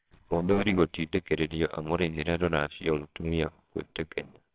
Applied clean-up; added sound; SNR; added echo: neural separator model SepFormer WHAMR!.